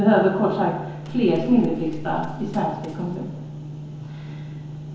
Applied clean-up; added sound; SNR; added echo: none; Gunshot, gunfire; 15 dB; reverberation time 1.0 s.